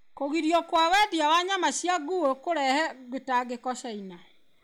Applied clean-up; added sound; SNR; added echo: none; none; none; none.